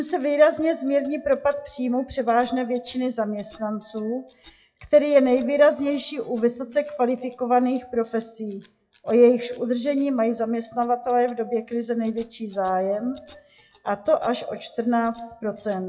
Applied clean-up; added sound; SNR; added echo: classical method WPE with log-MMSE.